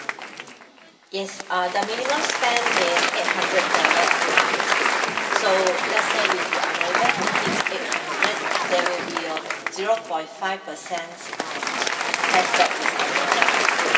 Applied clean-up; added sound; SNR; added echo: none; Applause; -4 dB; reverberation time 2.4 s.